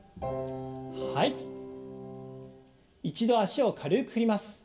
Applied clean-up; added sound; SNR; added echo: none; none; none; reverberation time 0.7 s.